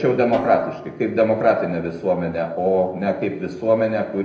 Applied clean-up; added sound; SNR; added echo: neural separator model SepFormer DNS4.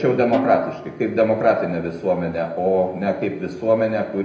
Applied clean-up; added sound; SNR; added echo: none; Snare drum; 11 dB; reverberation time 0.8 s.